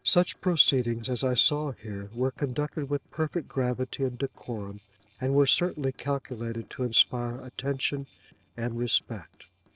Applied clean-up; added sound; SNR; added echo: neural separator model SepFormer DNS4.